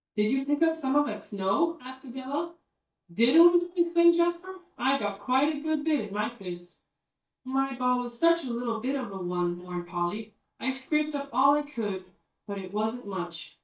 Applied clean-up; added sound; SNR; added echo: neural mask model DeepFilterNet 3.